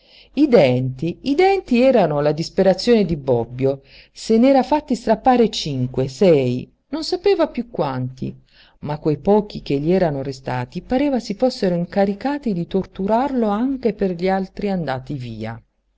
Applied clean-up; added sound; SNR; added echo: none; none; none; none.